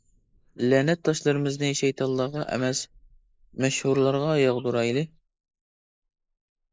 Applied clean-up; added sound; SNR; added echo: neural mask model Resemble Enhance denoiser.